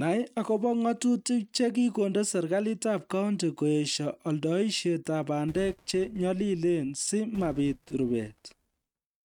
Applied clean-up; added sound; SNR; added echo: neural mask model RNNoise.